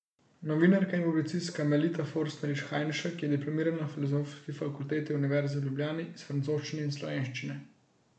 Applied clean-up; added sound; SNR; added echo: none; none; none; none.